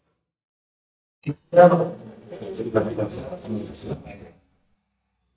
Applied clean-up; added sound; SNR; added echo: neural mask model DeepFilterNet 3.